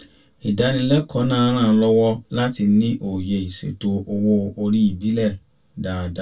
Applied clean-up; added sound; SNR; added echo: none; none; none; reverberation time 0.1 s.